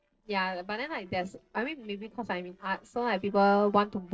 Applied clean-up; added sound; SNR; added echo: neural separator model SepFormer DNS4.